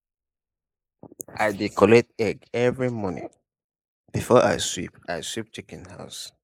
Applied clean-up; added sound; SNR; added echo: neural mask model Resemble Enhance denoiser.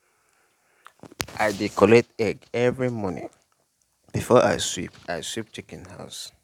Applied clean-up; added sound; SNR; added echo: none; none; none; none.